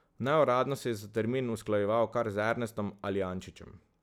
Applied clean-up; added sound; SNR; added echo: none; none; none; none.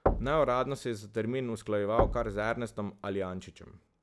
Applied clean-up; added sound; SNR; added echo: none; Knock / Wood / Percussion; 4 dB; none.